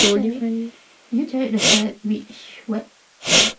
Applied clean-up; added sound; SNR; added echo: neural mask model Resemble Enhance denoiser.